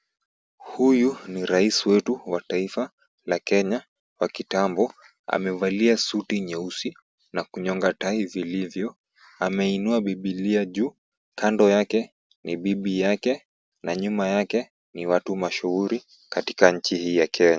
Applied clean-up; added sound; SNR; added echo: none; none; none; none.